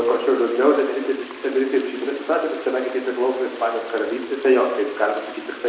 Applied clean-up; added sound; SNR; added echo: none; Stream; 17 dB; reverberation time 0.9 s.